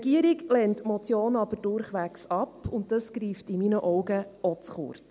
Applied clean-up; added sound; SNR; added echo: none; none; none; none.